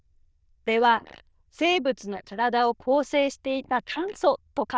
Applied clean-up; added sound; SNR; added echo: neural diffusion model UNIVERSE++.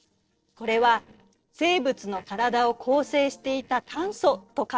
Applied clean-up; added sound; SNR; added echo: neural separator model SepFormer DNS4.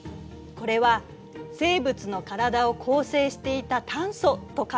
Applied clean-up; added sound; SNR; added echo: none; none; none; none.